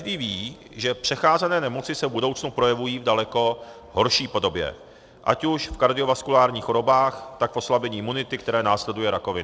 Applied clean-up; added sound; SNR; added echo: none; none; none; none.